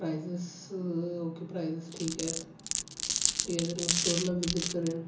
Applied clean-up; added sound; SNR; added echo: none; Glass; -1 dB; reverberation time 0.7 s.